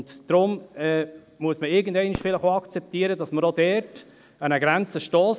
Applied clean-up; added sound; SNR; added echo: none; Fireworks; 18 dB; none.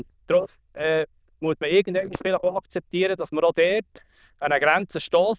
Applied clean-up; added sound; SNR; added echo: neural diffusion model UNIVERSE++.